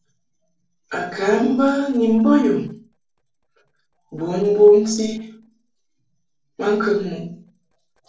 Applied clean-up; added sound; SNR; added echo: neural separator model SepFormer DNS4.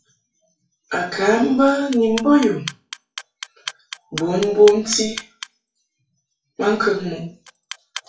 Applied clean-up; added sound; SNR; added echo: classical method WPE with log-MMSE.